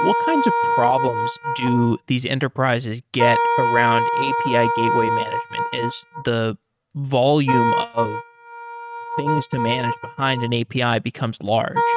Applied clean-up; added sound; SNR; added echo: neural mask model RNNoise.